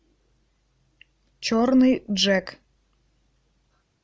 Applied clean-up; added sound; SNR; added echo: none; none; none; none.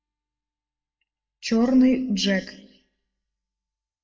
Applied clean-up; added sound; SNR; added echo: neural mask model DeepFilterNet 3.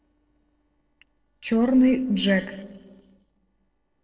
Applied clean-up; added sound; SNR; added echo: neural separator model SepFormer DNS4.